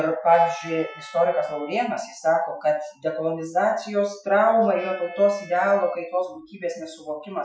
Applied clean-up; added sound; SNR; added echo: classical method Wiener filter.